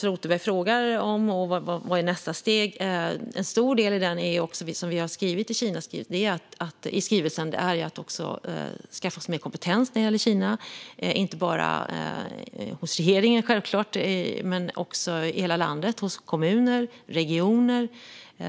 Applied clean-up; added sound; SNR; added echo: none; none; none; none.